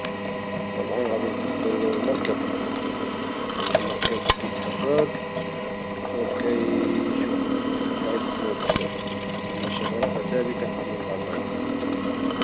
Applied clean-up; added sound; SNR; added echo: none; Drill; -4 dB; none.